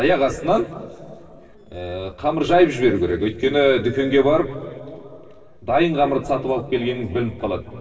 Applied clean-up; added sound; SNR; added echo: neural separator model SepFormer DNS4.